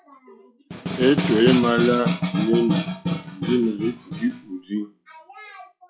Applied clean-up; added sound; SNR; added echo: classical method log-MMSE.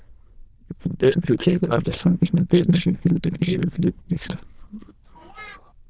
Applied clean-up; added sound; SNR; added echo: neural diffusion model UNIVERSE++.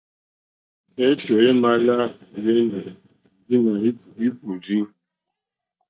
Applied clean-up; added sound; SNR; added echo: neural mask model DeepFilterNet 3.